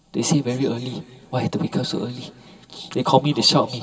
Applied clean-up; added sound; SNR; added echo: none; none; none; reverberation time 2.4 s.